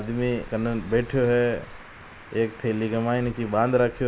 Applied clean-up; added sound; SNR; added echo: none; Traffic noise, roadway noise; 17 dB; none.